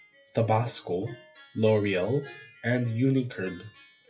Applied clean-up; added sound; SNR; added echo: classical method WPE with log-MMSE.